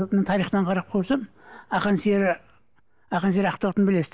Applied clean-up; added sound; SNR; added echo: none; none; none; none.